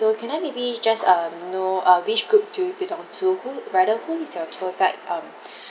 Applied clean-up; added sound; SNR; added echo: none; none; none; none.